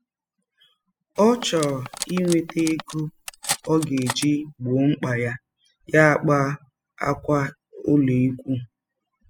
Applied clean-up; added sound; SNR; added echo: classical method spectral subtraction.